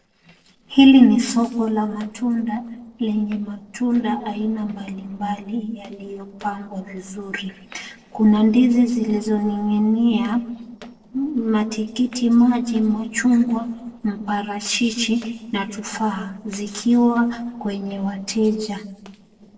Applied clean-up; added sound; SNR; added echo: neural separator model SepFormer DNS4.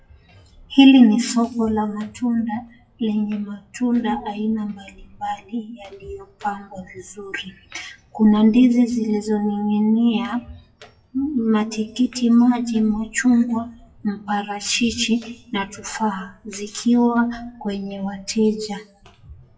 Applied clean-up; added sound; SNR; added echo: classical method WPE with log-MMSE.